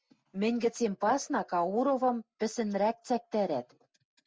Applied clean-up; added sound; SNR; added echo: none; none; none; none.